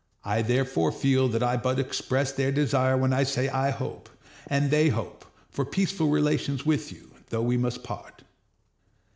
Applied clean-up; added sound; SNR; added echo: none; none; none; none.